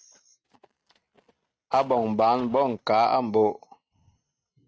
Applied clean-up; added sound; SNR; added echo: neural mask model RNNoise.